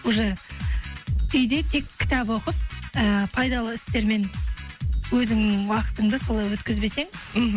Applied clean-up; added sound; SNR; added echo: none; none; none; none.